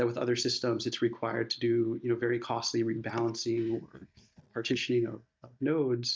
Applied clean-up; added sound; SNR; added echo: neural mask model DeepFilterNet 3.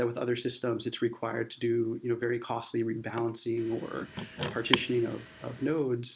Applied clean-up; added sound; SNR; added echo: none; Car; 6 dB; none.